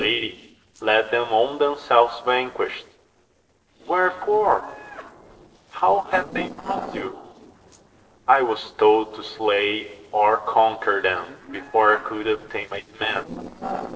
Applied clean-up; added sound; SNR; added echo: neural separator model SepFormer DNS4.